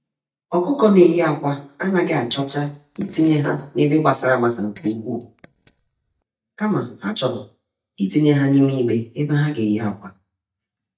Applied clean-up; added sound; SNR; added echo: neural mask model DeepFilterNet 3.